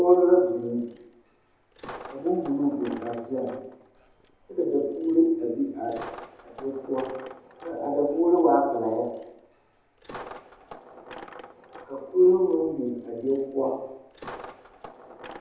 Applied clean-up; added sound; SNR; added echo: none; Coin (dropping); 19 dB; reverberation time 0.8 s.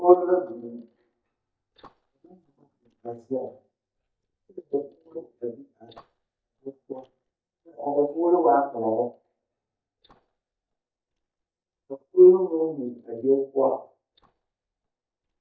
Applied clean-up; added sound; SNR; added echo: neural mask model DeepFilterNet 3.